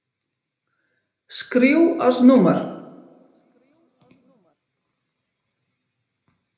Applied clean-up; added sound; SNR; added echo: none; none; none; reverberation time 0.8 s.